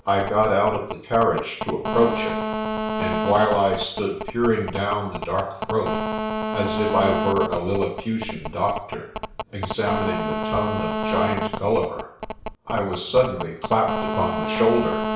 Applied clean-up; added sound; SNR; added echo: none; Telephone; 4 dB; reverberation time 0.6 s.